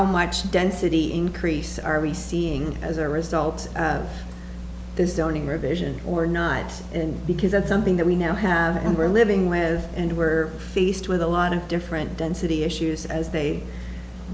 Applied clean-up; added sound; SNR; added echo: none; none; none; none.